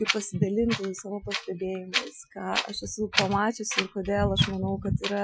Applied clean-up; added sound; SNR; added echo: classical method Wiener filter.